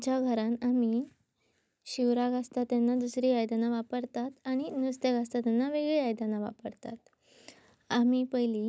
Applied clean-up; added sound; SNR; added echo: none; none; none; none.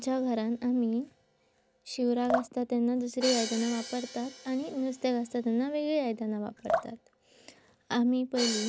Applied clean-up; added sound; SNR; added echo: none; Crash cymbal + Drip; 8 dB; none.